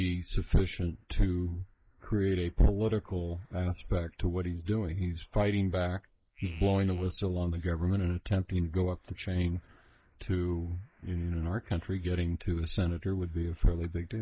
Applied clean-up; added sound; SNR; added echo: neural mask model Resemble Enhance denoiser.